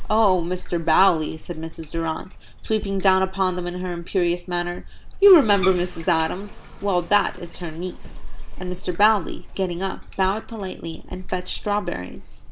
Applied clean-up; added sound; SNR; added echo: none; Bathtub (filling or washing); 6 dB; none.